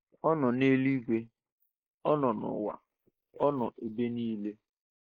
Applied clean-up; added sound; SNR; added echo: neural mask model Resemble Enhance denoiser.